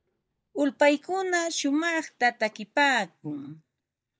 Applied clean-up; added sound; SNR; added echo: neural mask model DeepFilterNet 3.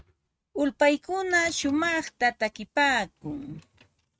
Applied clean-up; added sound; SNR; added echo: neural mask model RNNoise.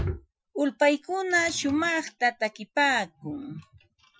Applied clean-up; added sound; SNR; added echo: classical method Wiener filter.